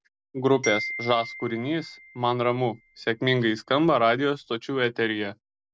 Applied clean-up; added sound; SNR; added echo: none; Glockenspiel; 13 dB; none.